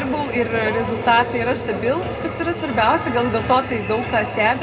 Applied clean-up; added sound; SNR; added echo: none; none; none; reverberation time 0.2 s.